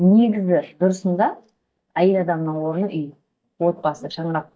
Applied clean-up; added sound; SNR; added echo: neural mask model DeepFilterNet 3.